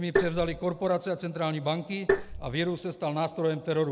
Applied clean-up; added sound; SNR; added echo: none; Tap; 0 dB; none.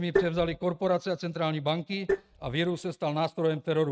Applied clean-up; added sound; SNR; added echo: neural mask model RNNoise.